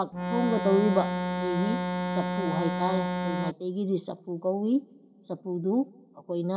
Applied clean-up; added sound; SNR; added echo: none; Organ; 0 dB; reverberation time 2.2 s.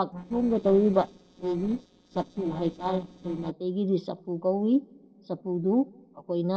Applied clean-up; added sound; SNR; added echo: neural separator model SepFormer DNS4.